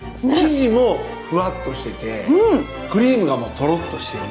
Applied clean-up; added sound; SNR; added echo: none; none; none; none.